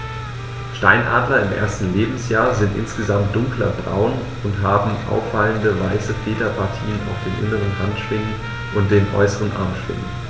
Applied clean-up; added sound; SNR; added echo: none; Trumpet; 17 dB; none.